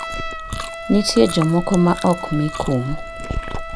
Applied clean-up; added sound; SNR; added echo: none; Chewing, mastication + Trumpet; 7 dB; none.